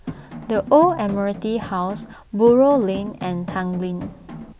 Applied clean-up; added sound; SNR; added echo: none; Drum; 14 dB; none.